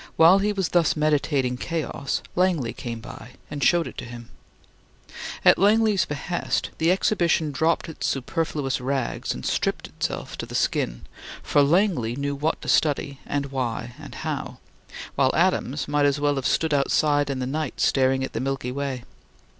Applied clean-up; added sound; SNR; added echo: none; none; none; none.